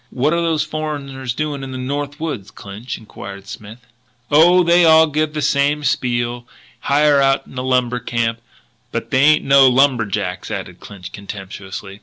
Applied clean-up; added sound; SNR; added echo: none; none; none; none.